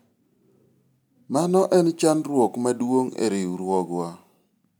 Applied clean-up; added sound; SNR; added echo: none; none; none; none.